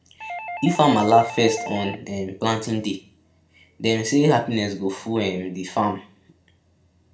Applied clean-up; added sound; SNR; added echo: none; Doorbell; 11 dB; reverberation time 0.3 s.